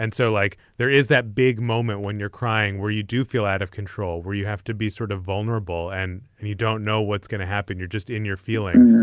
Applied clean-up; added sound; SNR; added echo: none; none; none; none.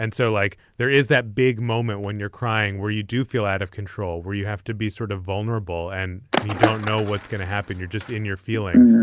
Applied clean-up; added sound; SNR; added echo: none; Skateboard; 5 dB; none.